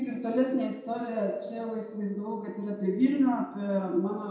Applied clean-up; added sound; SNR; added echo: none; none; none; reverberation time 0.6 s.